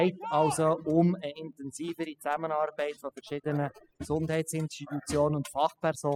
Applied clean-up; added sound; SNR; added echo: classical method spectral subtraction.